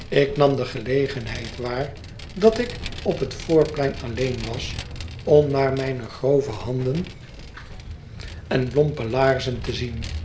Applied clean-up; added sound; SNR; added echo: none; Vehicle; 11 dB; none.